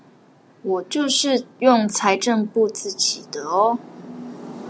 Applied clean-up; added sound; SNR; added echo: none; none; none; none.